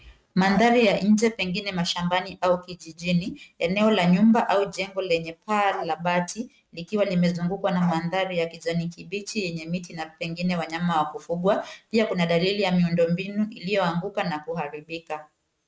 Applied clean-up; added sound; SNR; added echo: neural mask model RNNoise.